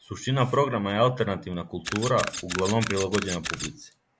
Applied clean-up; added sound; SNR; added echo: none; Camera; 10 dB; none.